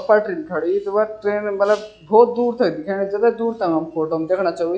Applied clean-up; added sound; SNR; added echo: classical method log-MMSE.